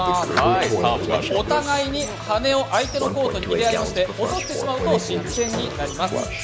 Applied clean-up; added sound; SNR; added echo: none; Clapping + Toilet flush; 5 dB; none.